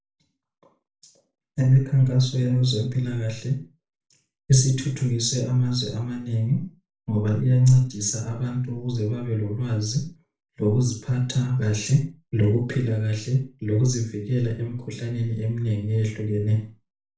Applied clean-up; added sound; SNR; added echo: none; none; none; reverberation time 0.3 s.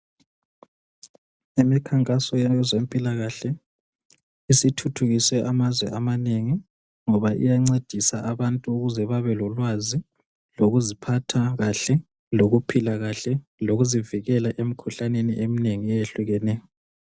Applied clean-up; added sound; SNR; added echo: none; none; none; none.